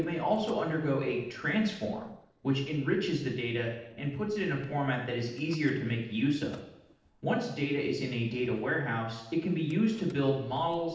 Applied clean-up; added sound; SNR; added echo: neural separator model SepFormer DNS4.